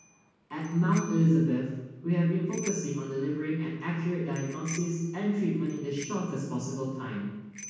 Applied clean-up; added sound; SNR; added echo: none; Bicycle bell; 18 dB; reverberation time 1.2 s.